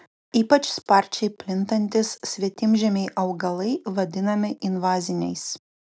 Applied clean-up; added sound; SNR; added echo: none; none; none; none.